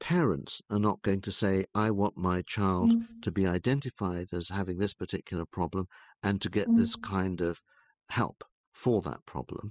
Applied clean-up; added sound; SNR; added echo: classical method spectral subtraction.